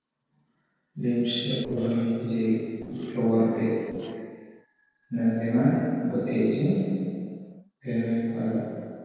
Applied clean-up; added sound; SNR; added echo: neural separator model SepFormer DNS4.